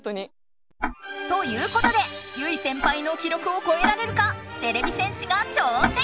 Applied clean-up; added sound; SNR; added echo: none; Tick-tock; 7 dB; none.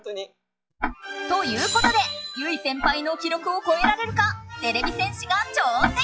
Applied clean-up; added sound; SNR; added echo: classical method log-MMSE.